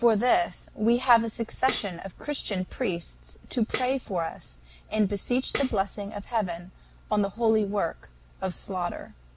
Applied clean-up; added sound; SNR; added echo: none; Tambourine; 13 dB; none.